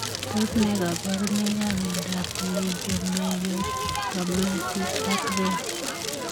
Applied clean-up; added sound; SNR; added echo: none; Crackle; 2 dB; none.